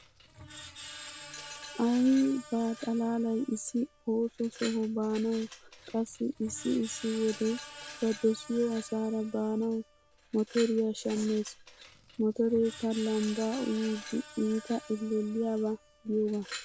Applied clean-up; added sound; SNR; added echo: none; Screech + Glass; 16 dB; none.